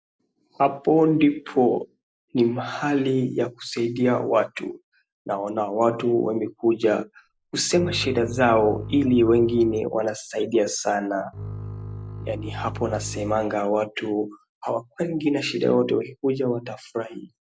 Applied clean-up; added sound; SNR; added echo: none; Bowed string instrument; 11 dB; none.